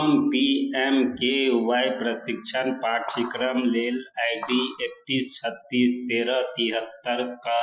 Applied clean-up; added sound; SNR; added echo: classical method Wiener filter.